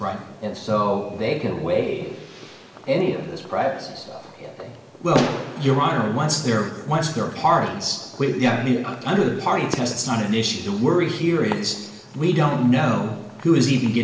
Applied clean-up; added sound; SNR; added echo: none; Fireworks; 15 dB; reverberation time 1.0 s.